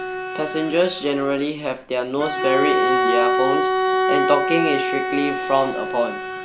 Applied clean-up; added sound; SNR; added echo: none; Bowed string instrument; 0 dB; none.